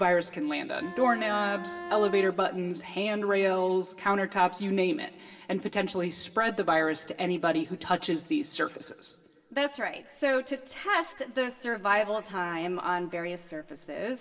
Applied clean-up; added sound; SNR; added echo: none; Bowed string instrument; 10 dB; reverberation time 3.0 s.